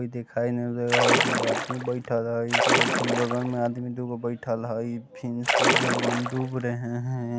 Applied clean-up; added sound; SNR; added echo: none; Splash, splatter; -3 dB; none.